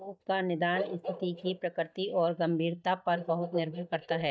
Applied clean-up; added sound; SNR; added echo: neural mask model DeepFilterNet 3.